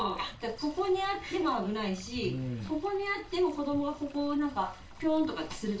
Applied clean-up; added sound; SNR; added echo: none; Stream; 18 dB; reverberation time 0.2 s.